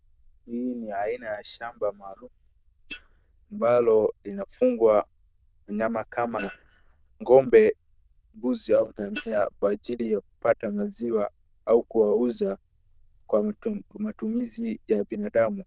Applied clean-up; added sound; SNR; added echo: neural diffusion model UNIVERSE++.